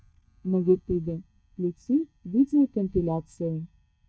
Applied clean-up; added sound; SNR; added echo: neural mask model DeepFilterNet 3.